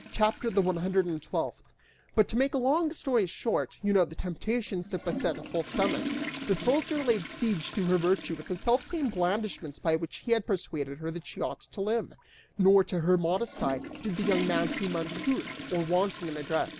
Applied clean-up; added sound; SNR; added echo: none; Toilet flush / Water; 11 dB; none.